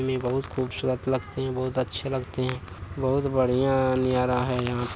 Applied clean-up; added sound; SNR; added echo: none; none; none; none.